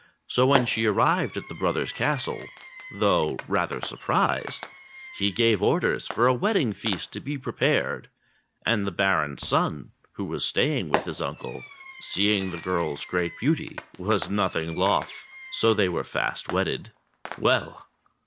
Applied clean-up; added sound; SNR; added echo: none; Fireworks; 13 dB; none.